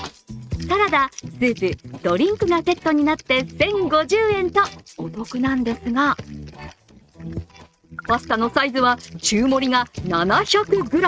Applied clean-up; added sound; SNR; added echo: neural mask model RNNoise.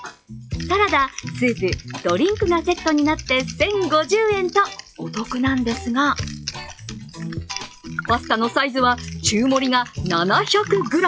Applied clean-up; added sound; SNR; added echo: classical method log-MMSE.